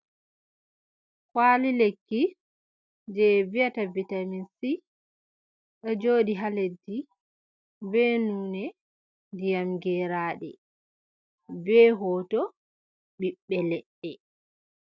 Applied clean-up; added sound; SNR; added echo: none; none; none; none.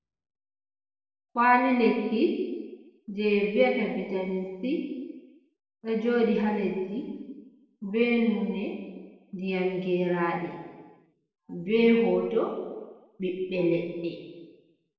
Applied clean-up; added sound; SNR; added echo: none; none; none; reverberation time 1.2 s.